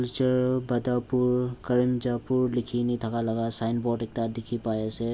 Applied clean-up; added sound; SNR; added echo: none; none; none; none.